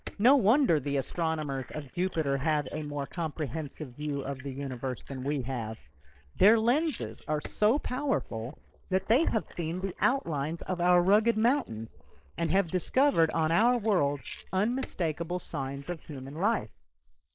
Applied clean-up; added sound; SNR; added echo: neural mask model Resemble Enhance denoiser.